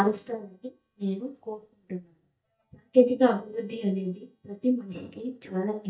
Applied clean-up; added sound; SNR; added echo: neural mask model DeepFilterNet 3.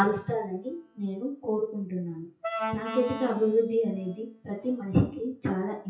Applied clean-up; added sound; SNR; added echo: classical method WPE with log-MMSE.